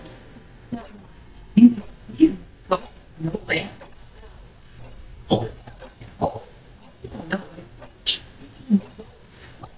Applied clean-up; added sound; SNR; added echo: neural mask model DeepFilterNet 3.